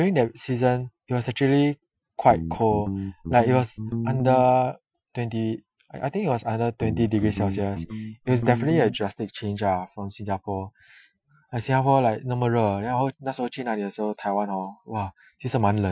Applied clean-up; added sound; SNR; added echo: classical method Wiener filter.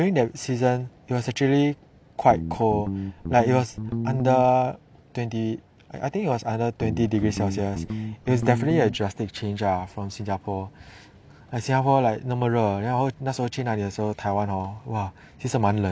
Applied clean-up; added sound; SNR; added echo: none; Guitar; 6 dB; none.